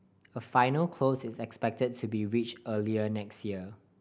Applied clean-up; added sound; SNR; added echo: none; none; none; none.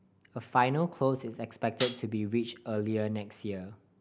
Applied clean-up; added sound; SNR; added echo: none; Hi-hat; -3 dB; none.